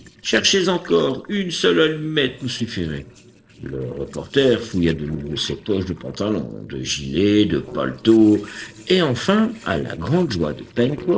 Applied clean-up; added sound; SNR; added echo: neural separator model SepFormer DNS4.